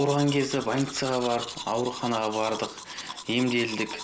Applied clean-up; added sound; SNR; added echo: none; Domestic sounds, home sounds; 12 dB; none.